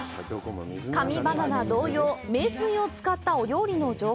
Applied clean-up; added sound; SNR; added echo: none; none; none; none.